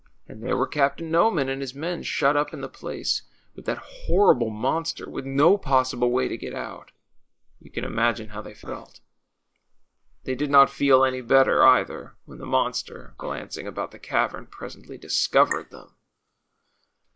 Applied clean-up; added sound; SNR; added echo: neural mask model Resemble Enhance denoiser.